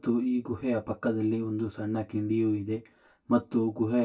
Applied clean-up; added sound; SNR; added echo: none; none; none; reverberation time 0.1 s.